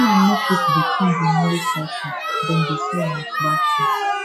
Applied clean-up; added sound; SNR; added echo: classical method log-MMSE.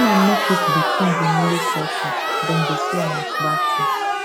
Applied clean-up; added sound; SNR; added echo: none; Crowd; -3 dB; none.